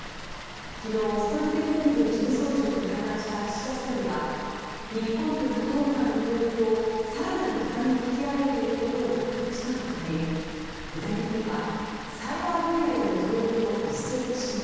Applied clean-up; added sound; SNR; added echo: none; Water; 12 dB; reverberation time 2.1 s.